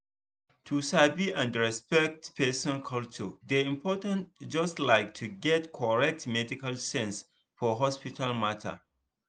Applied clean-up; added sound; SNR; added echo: none; none; none; none.